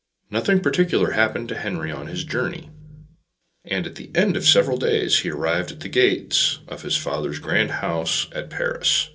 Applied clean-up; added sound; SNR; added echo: none; none; none; reverberation time 0.2 s.